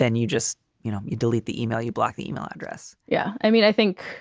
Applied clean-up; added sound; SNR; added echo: none; none; none; none.